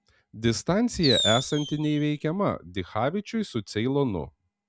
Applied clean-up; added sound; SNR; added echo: none; Fireworks; 4 dB; none.